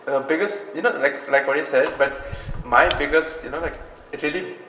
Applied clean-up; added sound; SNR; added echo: none; Shatter / Crushing; 12 dB; reverberation time 1.0 s.